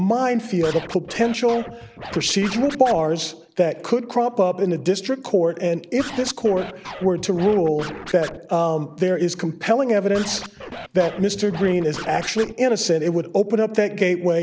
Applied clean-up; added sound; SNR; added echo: none; Scratching (performance technique); 14 dB; none.